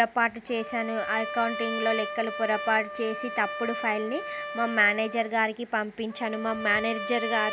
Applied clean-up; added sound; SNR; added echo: none; Trumpet; 7 dB; none.